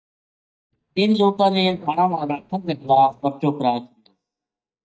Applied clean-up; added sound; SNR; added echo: neural mask model DeepFilterNet 3.